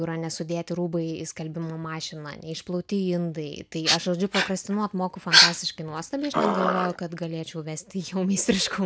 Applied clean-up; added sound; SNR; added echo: none; Dog; -3 dB; none.